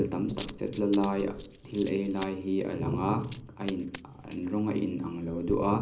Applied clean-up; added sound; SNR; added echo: none; Coin (dropping); 11 dB; reverberation time 0.5 s.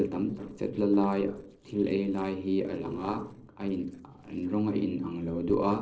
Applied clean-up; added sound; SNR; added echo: neural separator model SepFormer DNS4.